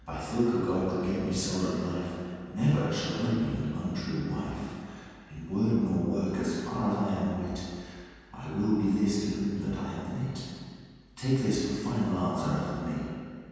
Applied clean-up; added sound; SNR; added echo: none; none; none; reverberation time 2.1 s.